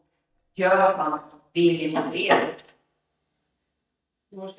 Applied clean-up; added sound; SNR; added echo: neural mask model DeepFilterNet 3.